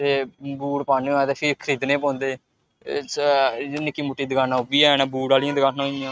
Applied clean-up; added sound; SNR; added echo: neural mask model RNNoise.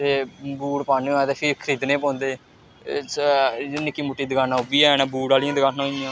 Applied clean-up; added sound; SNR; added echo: none; Clapping; 19 dB; none.